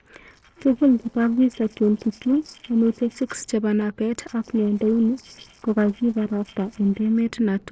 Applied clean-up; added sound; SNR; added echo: neural separator model SepFormer DNS4.